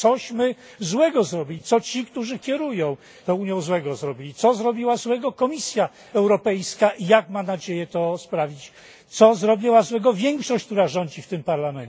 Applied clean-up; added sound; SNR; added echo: none; none; none; none.